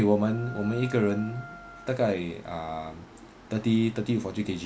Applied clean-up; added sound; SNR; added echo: none; Wind instrument, woodwind instrument; 16 dB; none.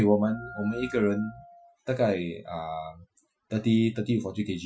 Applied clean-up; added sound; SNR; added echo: classical method Wiener filter.